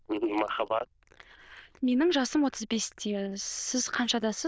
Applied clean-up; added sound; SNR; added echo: neural diffusion model UNIVERSE++.